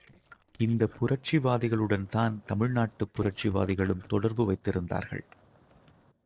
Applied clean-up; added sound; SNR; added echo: neural separator model SepFormer DNS4.